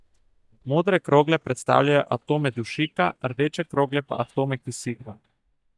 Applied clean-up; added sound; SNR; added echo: neural mask model DeepFilterNet 3.